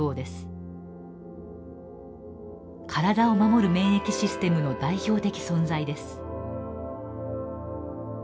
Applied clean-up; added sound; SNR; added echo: none; none; none; none.